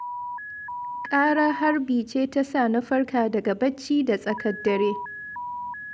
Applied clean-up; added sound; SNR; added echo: none; Alarm; 11 dB; none.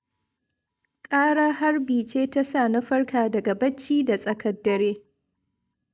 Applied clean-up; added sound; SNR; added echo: neural mask model DeepFilterNet 3.